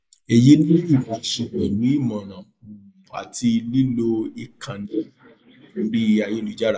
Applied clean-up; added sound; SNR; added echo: neural mask model Resemble Enhance denoiser.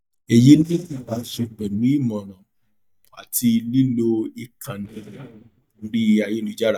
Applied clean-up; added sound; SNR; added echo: neural mask model DeepFilterNet 3.